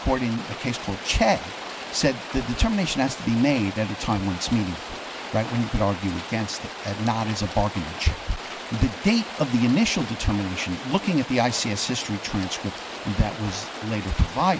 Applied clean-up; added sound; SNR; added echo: none; Rain; 10 dB; none.